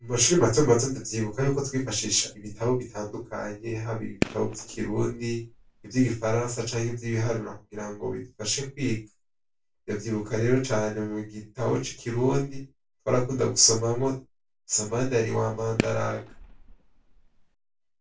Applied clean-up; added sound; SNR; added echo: none; Fireworks; 9 dB; reverberation time 0.2 s.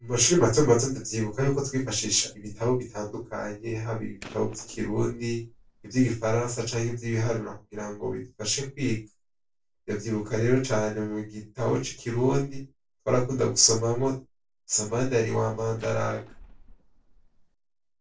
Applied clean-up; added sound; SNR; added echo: neural separator model SepFormer DNS4.